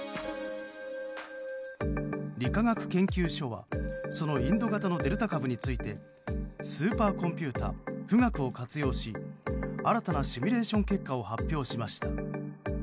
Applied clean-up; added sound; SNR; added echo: none; Keyboard (musical); 12 dB; none.